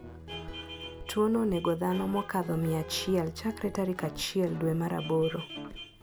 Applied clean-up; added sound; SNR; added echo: none; Vehicle horn, car horn, honking + Guitar; 13 dB; none.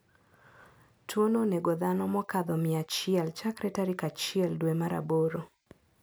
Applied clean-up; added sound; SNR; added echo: none; none; none; none.